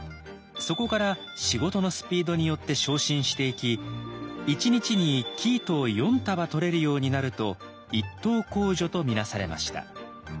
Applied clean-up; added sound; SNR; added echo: none; none; none; none.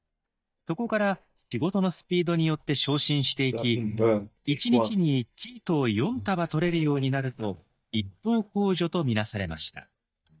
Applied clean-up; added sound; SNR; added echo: neural mask model DeepFilterNet 3.